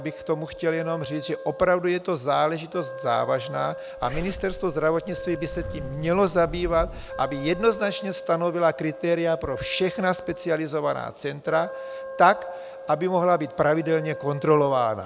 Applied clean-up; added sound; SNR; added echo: none; Wind instrument, woodwind instrument + Zipper (clothing); 12 dB; none.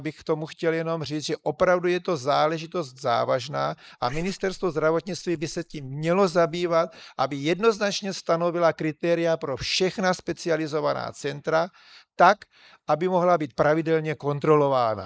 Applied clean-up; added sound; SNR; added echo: neural mask model Resemble Enhance denoiser.